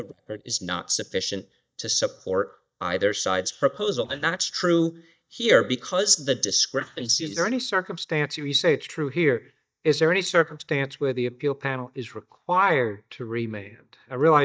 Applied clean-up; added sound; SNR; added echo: neural mask model DeepFilterNet 3.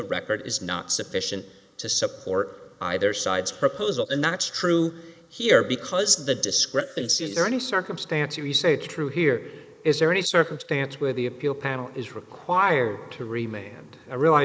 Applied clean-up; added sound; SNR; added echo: neural mask model Resemble Enhance denoiser.